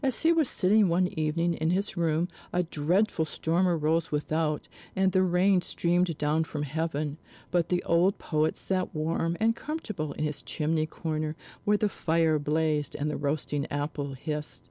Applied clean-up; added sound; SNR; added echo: none; none; none; none.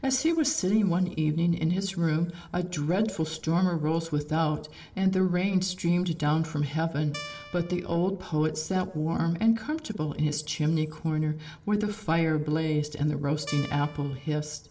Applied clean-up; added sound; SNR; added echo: none; Guitar; 15 dB; reverberation time 0.9 s.